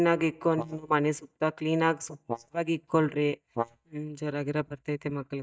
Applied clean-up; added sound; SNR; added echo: neural mask model DeepFilterNet 3.